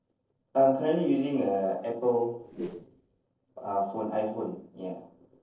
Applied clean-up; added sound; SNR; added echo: neural separator model SepFormer DNS4.